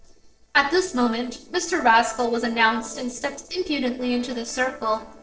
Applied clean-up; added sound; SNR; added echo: neural separator model SepFormer DNS4.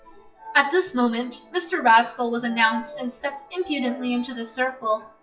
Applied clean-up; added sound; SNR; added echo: classical method WPE with log-MMSE.